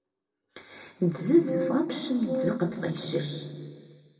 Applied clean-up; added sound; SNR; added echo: none; Wind instrument, woodwind instrument; 4 dB; reverberation time 2.0 s.